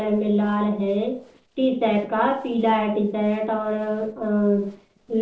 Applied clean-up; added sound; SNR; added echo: neural separator model SepFormer DNS4.